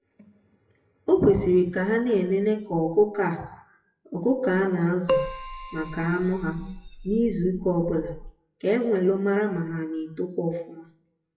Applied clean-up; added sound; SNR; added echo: classical method WPE with log-MMSE.